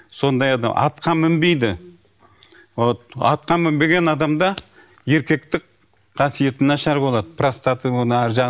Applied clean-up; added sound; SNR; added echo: none; none; none; none.